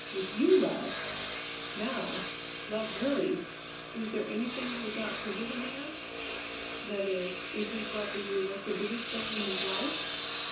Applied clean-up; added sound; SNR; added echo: none; Engine; -3 dB; reverberation time 0.6 s.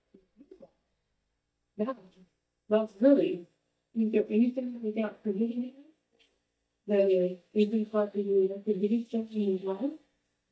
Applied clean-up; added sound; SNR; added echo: neural mask model DeepFilterNet 3.